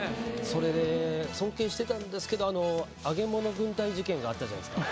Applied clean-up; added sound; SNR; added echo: none; none; none; none.